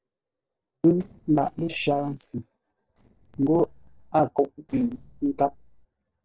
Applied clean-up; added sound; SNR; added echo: neural separator model SepFormer DNS4.